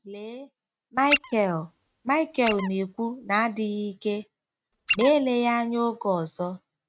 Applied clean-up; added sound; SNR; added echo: neural mask model RNNoise.